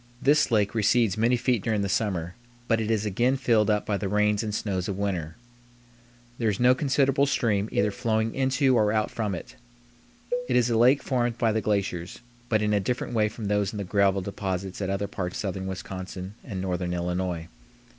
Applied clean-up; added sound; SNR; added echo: none; Cowbell; 11 dB; none.